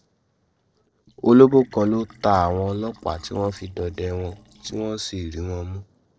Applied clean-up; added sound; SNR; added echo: neural separator model SepFormer DNS4.